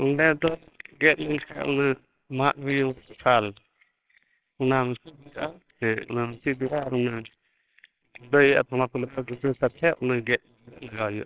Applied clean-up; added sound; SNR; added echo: neural separator model SepFormer WHAMR!.